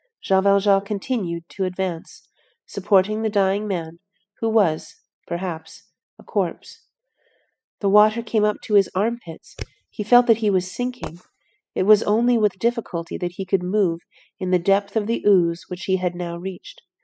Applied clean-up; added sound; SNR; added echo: classical method spectral subtraction.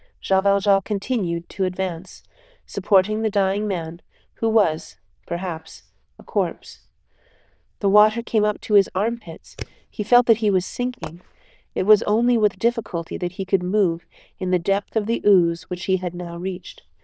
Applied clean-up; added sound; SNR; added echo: neural diffusion model UNIVERSE++.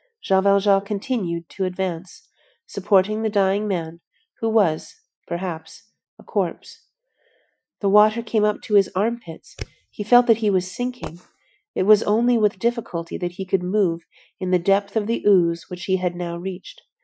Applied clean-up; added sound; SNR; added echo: classical method Wiener filter.